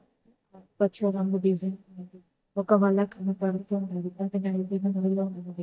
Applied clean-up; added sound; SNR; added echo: neural mask model DeepFilterNet 3.